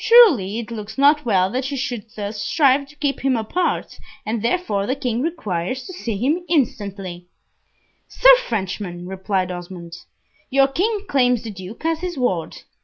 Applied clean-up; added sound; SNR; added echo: none; none; none; none.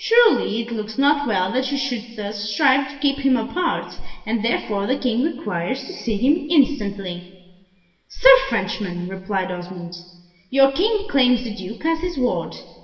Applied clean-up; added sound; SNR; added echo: none; none; none; reverberation time 1.2 s.